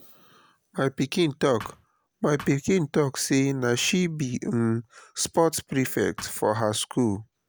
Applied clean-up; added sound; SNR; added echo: none; Thump, thud; 17 dB; none.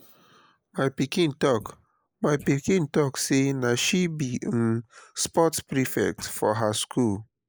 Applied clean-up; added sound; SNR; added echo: neural mask model Resemble Enhance denoiser.